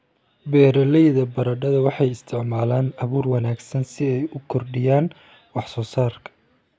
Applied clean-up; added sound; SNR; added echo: none; none; none; none.